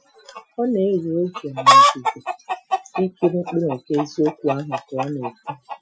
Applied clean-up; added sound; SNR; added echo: classical method Wiener filter.